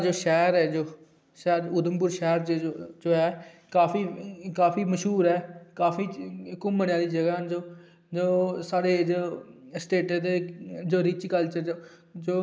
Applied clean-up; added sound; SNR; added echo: none; none; none; none.